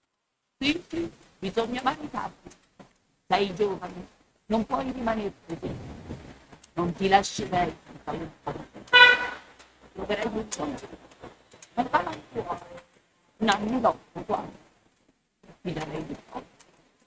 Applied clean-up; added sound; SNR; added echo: neural mask model RNNoise.